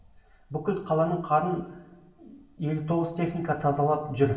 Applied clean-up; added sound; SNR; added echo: none; none; none; reverberation time 1.1 s.